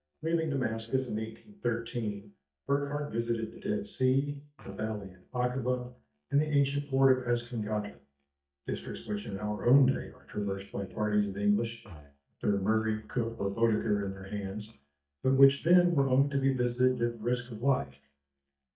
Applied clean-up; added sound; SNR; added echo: neural mask model DeepFilterNet 3.